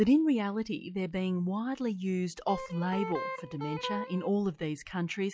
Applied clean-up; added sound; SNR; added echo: classical method log-MMSE.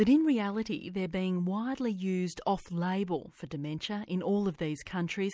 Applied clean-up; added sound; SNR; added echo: none; none; none; none.